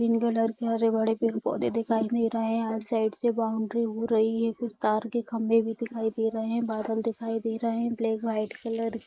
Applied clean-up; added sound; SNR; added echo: neural mask model Resemble Enhance denoiser.